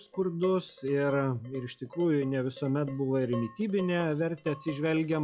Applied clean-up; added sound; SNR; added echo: classical method log-MMSE.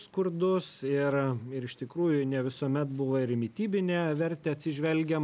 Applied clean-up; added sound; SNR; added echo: none; none; none; none.